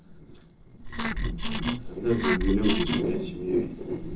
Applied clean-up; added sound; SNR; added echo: neural separator model SepFormer DNS4.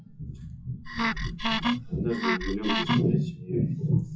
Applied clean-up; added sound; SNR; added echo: classical method WPE with log-MMSE.